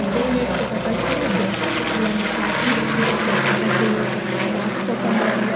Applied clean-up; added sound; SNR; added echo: none; Aircraft; -4 dB; reverberation time 0.3 s.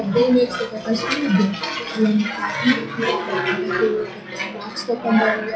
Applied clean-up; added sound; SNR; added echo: classical method WPE with log-MMSE.